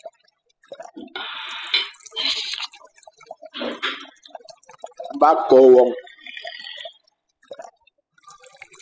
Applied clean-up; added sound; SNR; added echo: classical method spectral subtraction.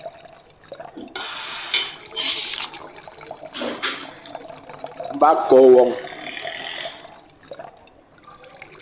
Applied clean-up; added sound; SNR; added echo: none; Liquid; 17 dB; none.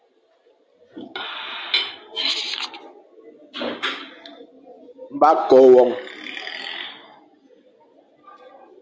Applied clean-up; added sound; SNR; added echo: none; none; none; none.